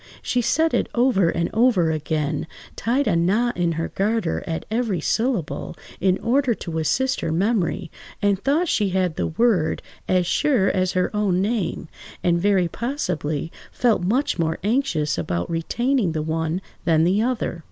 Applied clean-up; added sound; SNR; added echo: none; none; none; none.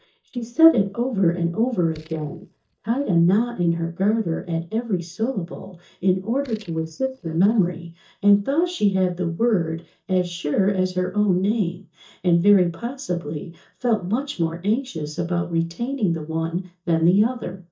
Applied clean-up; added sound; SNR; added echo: neural mask model DeepFilterNet 3.